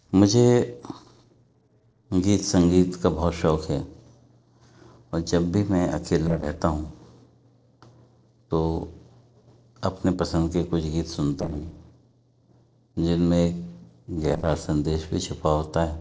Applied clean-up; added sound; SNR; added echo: neural separator model SepFormer DNS4.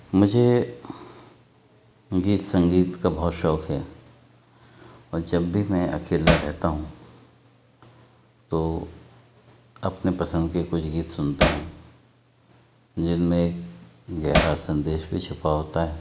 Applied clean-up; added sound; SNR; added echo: none; Hammer; -2 dB; none.